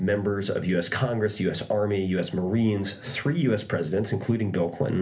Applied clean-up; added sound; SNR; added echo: none; none; none; reverberation time 0.3 s.